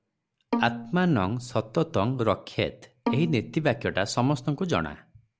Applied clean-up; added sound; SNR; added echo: none; Bowed string instrument; 9 dB; none.